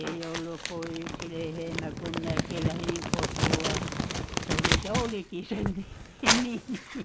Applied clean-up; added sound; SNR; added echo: none; Crumpling, crinkling; -4 dB; none.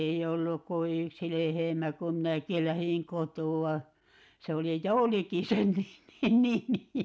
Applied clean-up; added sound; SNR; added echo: none; none; none; none.